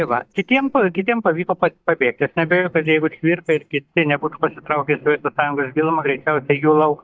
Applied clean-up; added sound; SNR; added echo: neural mask model DeepFilterNet 3.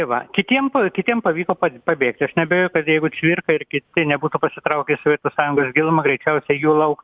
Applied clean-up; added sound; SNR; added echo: none; none; none; none.